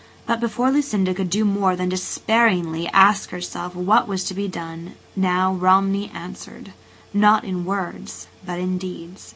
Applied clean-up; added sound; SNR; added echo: none; none; none; none.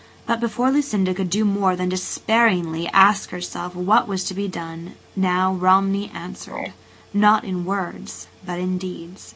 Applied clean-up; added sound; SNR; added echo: none; Frog; 17 dB; none.